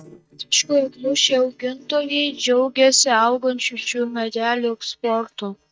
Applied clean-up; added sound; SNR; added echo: neural mask model DeepFilterNet 3.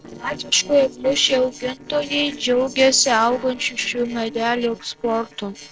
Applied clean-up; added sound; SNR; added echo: neural separator model SepFormer DNS4.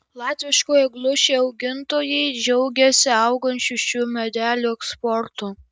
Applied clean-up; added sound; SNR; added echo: none; none; none; none.